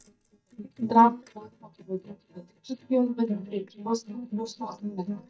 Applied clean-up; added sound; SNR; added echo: neural mask model DeepFilterNet 3.